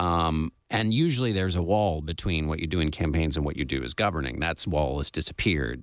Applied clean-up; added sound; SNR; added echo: none; none; none; none.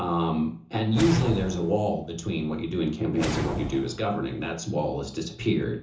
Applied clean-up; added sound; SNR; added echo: none; Whoosh, swoosh, swish; 9 dB; reverberation time 0.8 s.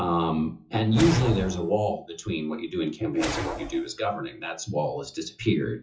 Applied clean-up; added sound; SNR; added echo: classical method WPE with log-MMSE.